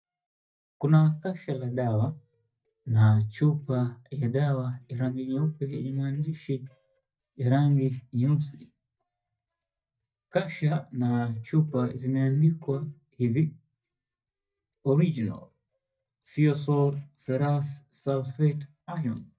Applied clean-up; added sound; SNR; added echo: neural mask model DeepFilterNet 3.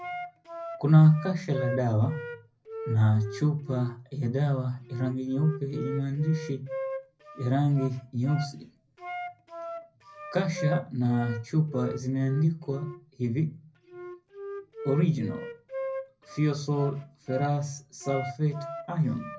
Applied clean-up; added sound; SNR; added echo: none; Wind instrument, woodwind instrument; 12 dB; reverberation time 0.4 s.